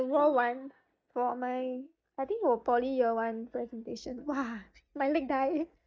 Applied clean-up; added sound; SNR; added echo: neural mask model DeepFilterNet 3.